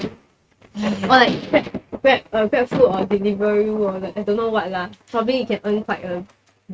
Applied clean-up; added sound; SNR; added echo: neural mask model RNNoise.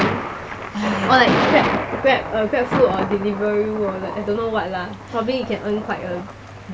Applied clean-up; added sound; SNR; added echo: none; Thunder; 4 dB; none.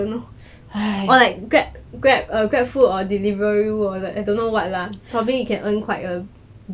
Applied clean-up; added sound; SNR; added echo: none; none; none; none.